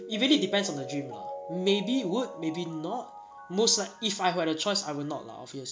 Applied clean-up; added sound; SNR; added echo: none; Mallet percussion; 13 dB; none.